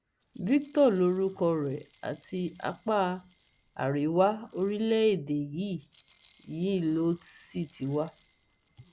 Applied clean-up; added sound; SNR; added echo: none; Rattle; 0 dB; none.